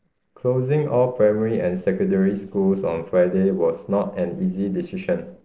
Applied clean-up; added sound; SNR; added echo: neural separator model SepFormer DNS4.